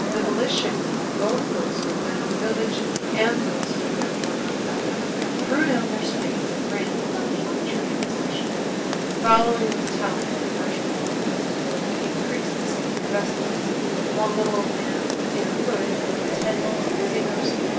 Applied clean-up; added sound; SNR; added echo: none; Rain; -5 dB; reverberation time 0.3 s.